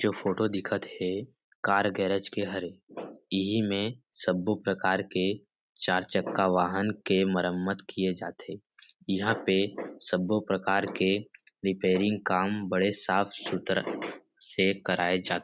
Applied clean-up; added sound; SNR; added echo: none; none; none; none.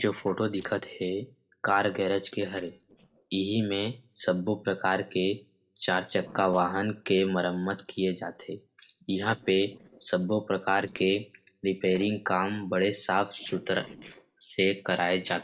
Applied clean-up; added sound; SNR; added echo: neural separator model SepFormer DNS4.